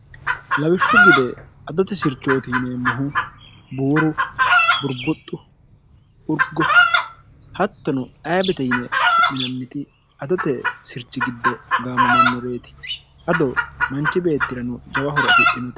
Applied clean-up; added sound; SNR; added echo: none; Chicken, rooster; -3 dB; none.